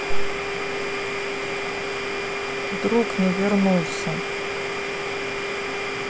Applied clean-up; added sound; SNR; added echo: none; Domestic sounds, home sounds; 2 dB; none.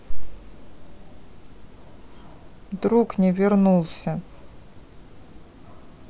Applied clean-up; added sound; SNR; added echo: none; none; none; none.